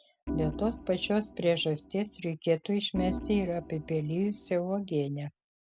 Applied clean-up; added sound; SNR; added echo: none; Organ; 9 dB; none.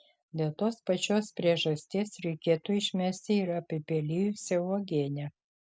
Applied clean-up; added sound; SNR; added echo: none; none; none; none.